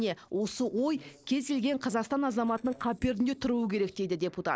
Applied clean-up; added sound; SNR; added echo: neural separator model SepFormer DNS4.